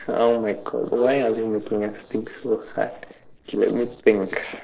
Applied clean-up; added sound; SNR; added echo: neural separator model SepFormer DNS4.